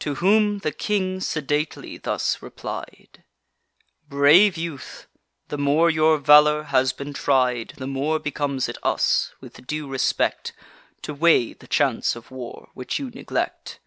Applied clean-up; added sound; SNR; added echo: none; none; none; none.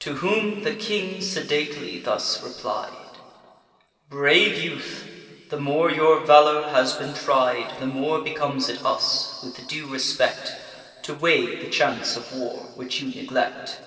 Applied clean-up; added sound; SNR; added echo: none; none; none; reverberation time 2.4 s.